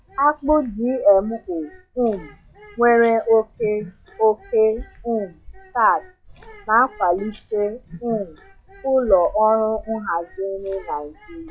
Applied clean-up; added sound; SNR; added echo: classical method log-MMSE.